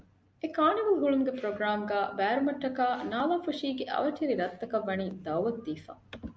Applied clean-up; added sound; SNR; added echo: none; none; none; none.